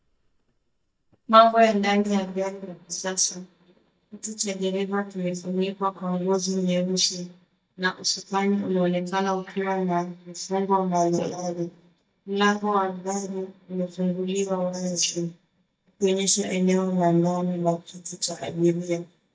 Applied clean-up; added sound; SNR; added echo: neural mask model DeepFilterNet 3.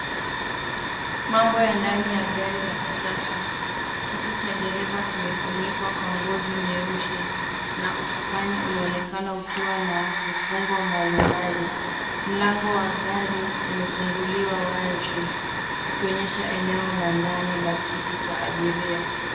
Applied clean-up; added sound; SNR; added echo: none; Hiss / Fire; 0 dB; reverberation time 2.0 s.